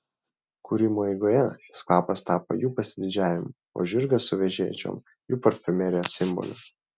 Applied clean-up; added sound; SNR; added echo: none; none; none; none.